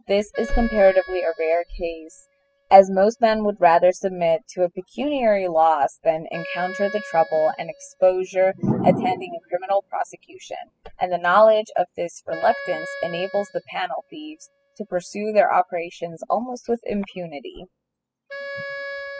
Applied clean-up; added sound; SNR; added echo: classical method spectral subtraction.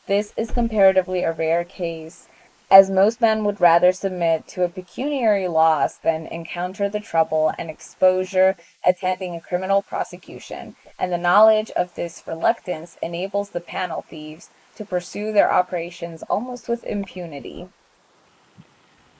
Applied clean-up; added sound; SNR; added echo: neural mask model Resemble Enhance denoiser.